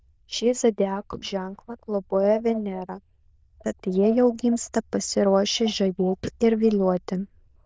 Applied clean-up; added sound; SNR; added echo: neural diffusion model UNIVERSE++.